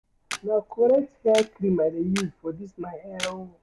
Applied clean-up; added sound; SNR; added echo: none; Camera; 15 dB; none.